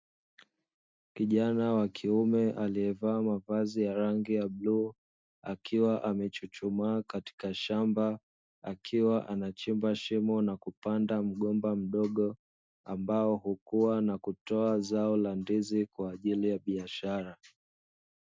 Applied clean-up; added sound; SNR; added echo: none; none; none; none.